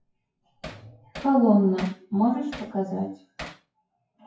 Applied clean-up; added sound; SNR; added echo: classical method WPE with log-MMSE.